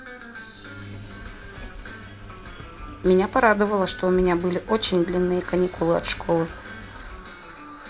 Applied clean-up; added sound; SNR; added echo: none; Engine; 16 dB; none.